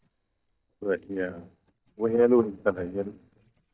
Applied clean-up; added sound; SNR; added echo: neural mask model DeepFilterNet 3.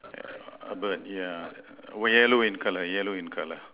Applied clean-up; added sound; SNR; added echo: none; none; none; none.